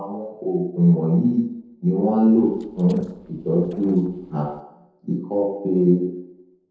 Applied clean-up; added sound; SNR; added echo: neural separator model SepFormer DNS4.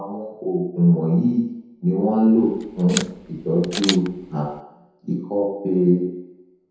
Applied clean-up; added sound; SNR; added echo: none; Camera; 10 dB; reverberation time 0.9 s.